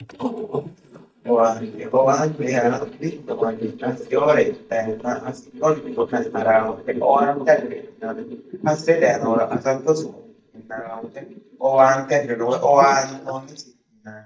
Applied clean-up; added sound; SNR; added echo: neural mask model DeepFilterNet 3.